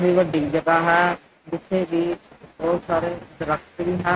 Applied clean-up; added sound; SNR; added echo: neural mask model RNNoise.